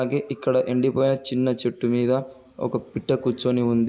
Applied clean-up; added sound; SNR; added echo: none; none; none; none.